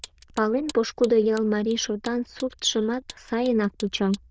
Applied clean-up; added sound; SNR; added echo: neural diffusion model UNIVERSE++.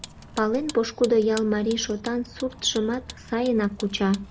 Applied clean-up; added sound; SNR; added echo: none; Vehicle; 17 dB; none.